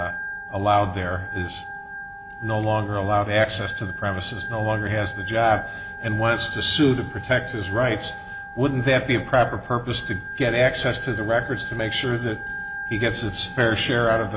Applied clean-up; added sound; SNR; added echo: none; Organ; 10 dB; none.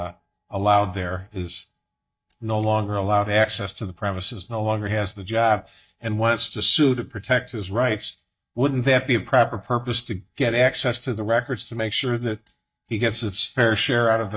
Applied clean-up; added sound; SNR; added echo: neural mask model DeepFilterNet 3.